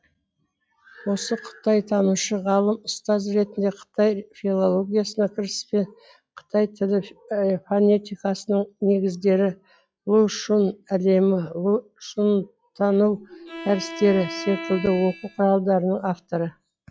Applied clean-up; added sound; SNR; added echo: classical method log-MMSE.